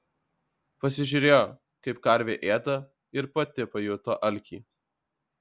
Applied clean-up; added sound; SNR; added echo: none; none; none; none.